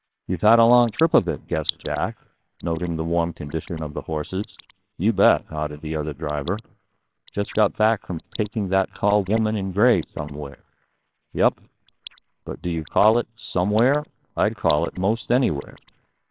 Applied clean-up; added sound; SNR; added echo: neural separator model SepFormer WHAMR!.